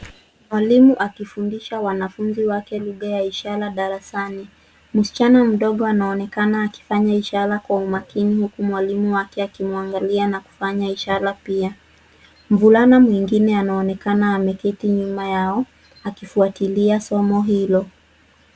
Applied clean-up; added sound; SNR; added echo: none; none; none; none.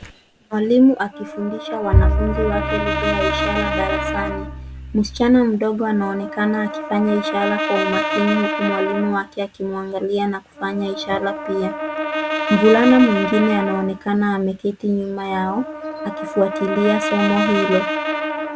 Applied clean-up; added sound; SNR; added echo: none; Bowed string instrument + Brass instrument; 3 dB; none.